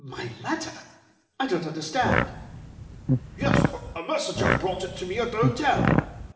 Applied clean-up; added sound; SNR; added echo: none; Fart; -3 dB; reverberation time 1.1 s.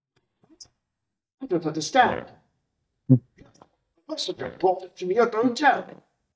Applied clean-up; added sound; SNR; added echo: neural mask model DeepFilterNet 3.